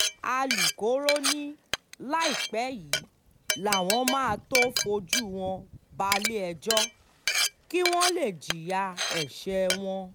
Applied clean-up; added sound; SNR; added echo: none; Glass; 1 dB; none.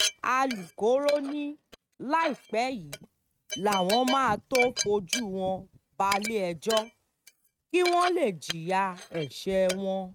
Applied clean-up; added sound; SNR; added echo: neural mask model RNNoise.